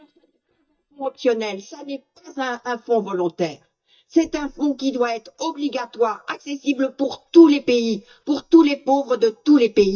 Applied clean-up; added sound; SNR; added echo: neural mask model DeepFilterNet 3.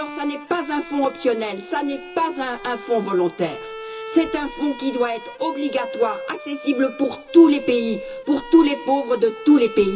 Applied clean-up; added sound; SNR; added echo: none; Bowed string instrument; 14 dB; reverberation time 0.2 s.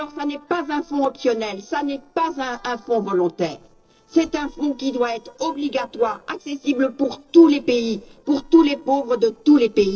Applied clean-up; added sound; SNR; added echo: neural separator model SepFormer DNS4.